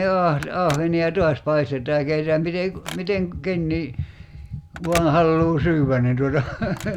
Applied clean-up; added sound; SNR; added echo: none; Telephone; 19 dB; none.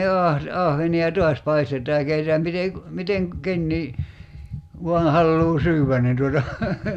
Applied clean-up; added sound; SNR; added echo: none; none; none; none.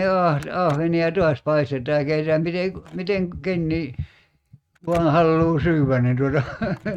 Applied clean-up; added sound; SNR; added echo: neural mask model RNNoise.